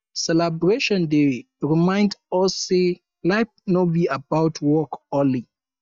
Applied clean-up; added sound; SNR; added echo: neural mask model DeepFilterNet 3.